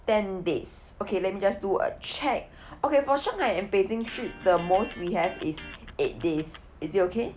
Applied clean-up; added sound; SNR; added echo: none; Electric guitar; 17 dB; none.